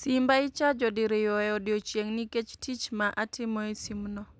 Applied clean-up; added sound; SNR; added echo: none; none; none; none.